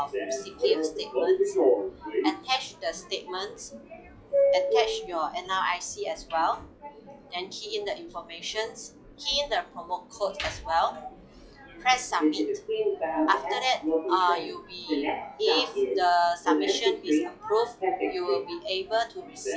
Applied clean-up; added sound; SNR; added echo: classical method log-MMSE.